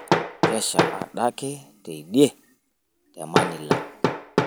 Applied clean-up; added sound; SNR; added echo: none; Hammer; -2 dB; none.